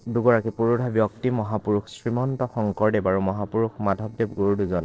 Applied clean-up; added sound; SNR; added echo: neural separator model SepFormer DNS4.